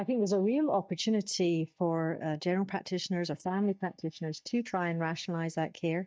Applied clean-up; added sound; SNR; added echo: neural mask model DeepFilterNet 3.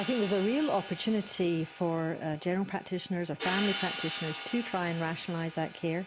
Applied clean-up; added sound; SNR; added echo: none; Hi-hat; 9 dB; none.